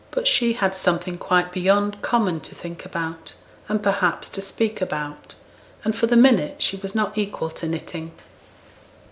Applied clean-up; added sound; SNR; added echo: none; none; none; none.